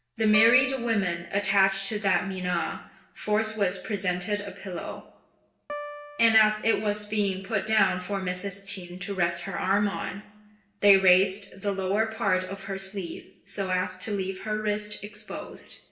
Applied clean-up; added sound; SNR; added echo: none; Piano; 13 dB; reverberation time 1.0 s.